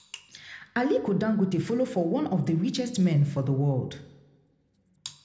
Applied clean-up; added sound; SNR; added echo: none; none; none; reverberation time 0.7 s.